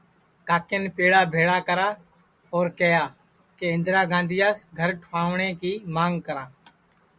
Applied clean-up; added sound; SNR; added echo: none; none; none; none.